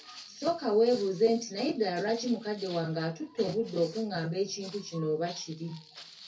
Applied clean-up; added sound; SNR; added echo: none; Walk, footsteps; 19 dB; reverberation time 0.3 s.